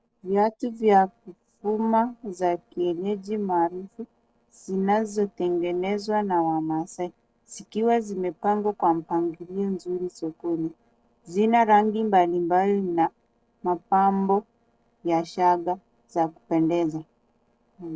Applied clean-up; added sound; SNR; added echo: neural separator model SepFormer DNS4.